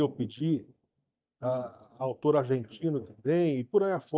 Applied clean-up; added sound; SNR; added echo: neural mask model DeepFilterNet 3.